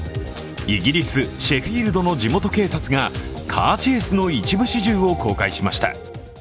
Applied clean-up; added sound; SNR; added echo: none; none; none; none.